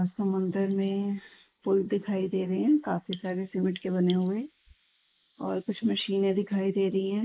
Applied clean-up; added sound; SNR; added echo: neural mask model Resemble Enhance denoiser.